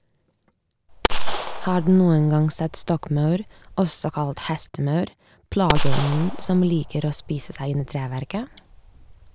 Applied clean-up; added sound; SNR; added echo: none; Gunshot, gunfire; 1 dB; none.